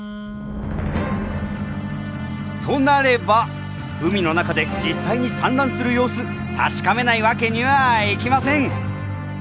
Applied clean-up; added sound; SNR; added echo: none; Wind instrument, woodwind instrument; 12 dB; none.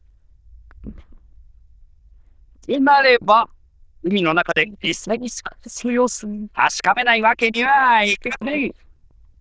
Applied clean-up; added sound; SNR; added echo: neural diffusion model UNIVERSE++.